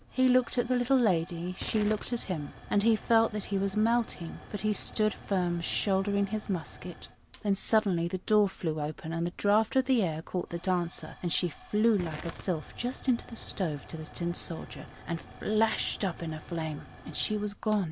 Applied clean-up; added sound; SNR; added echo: none; Tick / Hiss / Explosion / Fire; 19 dB; none.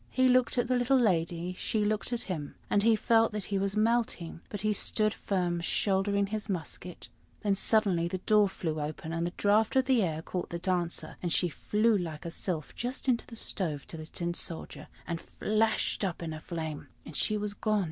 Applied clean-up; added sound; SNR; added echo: none; none; none; none.